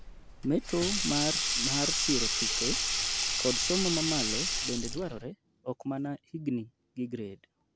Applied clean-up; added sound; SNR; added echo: none; Sink (filling or washing); -2 dB; none.